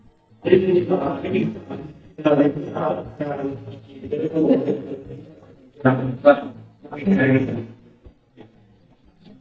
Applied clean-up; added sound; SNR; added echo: neural mask model DeepFilterNet 3.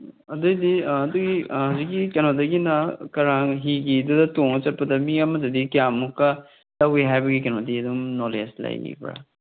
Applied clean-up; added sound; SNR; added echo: none; none; none; none.